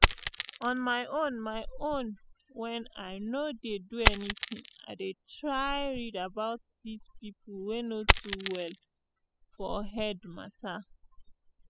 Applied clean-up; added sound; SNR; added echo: classical method spectral subtraction.